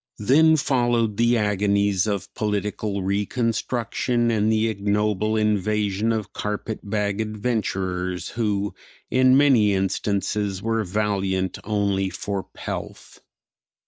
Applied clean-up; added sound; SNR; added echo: neural mask model Resemble Enhance denoiser.